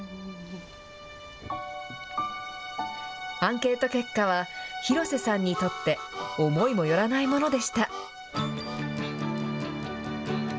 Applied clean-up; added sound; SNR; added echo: none; Harmonica; 10 dB; none.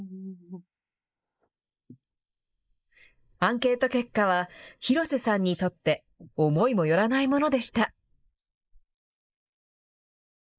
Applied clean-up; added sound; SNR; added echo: neural mask model Resemble Enhance denoiser.